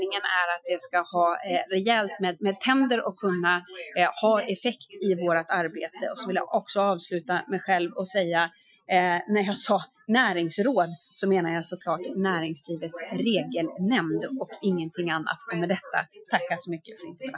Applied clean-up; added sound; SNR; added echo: classical method Wiener filter.